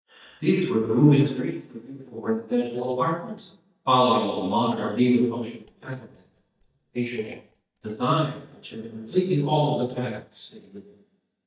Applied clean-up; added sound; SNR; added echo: neural mask model DeepFilterNet 3.